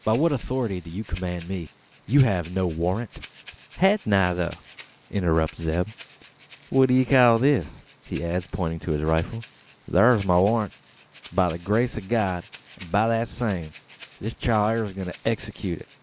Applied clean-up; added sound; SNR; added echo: neural mask model Resemble Enhance denoiser.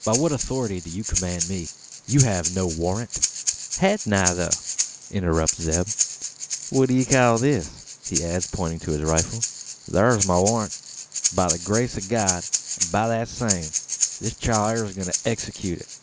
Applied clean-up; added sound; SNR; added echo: none; Breathing; 4 dB; none.